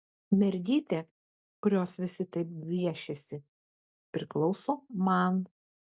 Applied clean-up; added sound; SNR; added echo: none; none; none; none.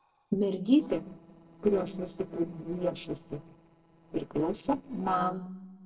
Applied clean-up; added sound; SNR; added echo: neural separator model SepFormer DNS4.